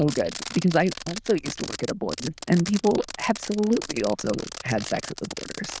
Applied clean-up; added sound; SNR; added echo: neural diffusion model UNIVERSE++.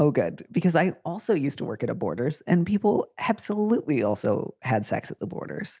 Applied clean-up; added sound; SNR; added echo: none; none; none; none.